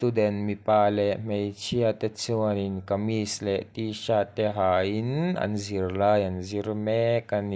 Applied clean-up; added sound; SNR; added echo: none; none; none; none.